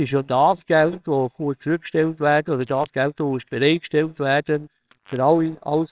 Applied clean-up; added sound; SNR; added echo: neural separator model SepFormer WHAMR!.